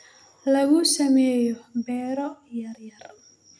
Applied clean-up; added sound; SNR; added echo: none; none; none; none.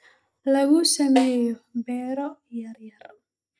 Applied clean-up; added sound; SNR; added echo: neural mask model DeepFilterNet 3.